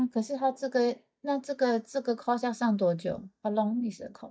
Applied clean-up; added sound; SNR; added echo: neural mask model DeepFilterNet 3.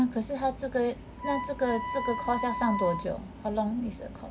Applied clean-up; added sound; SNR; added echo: none; Wind instrument, woodwind instrument; 7 dB; none.